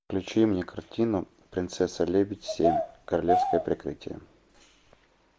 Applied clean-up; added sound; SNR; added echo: none; Bird vocalization, bird call, bird song; 1 dB; none.